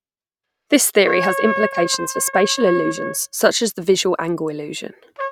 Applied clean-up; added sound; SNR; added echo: neural mask model RNNoise.